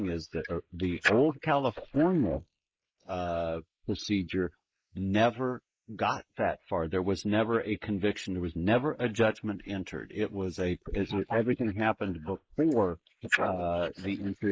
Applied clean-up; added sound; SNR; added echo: neural mask model Resemble Enhance denoiser.